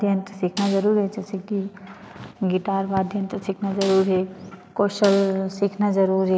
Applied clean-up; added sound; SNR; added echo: none; Snare drum; 16 dB; none.